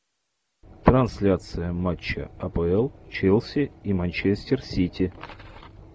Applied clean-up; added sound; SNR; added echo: none; none; none; none.